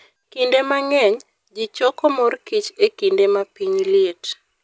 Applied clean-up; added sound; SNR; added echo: none; none; none; none.